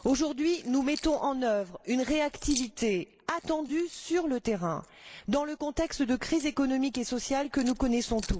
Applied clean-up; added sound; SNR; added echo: neural mask model Resemble Enhance denoiser.